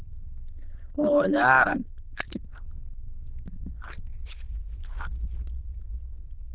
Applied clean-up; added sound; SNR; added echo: neural diffusion model UNIVERSE++.